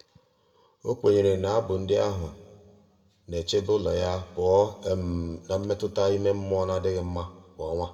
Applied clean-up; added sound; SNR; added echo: none; none; none; reverberation time 1.2 s.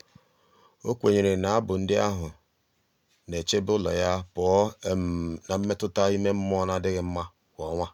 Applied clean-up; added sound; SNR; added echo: none; none; none; none.